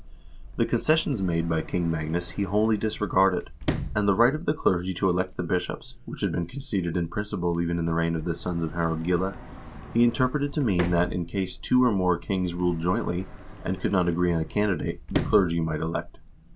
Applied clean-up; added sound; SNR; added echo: none; Sliding door; 11 dB; none.